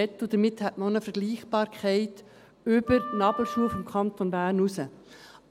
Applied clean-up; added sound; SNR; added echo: none; Wind instrument, woodwind instrument; 10 dB; none.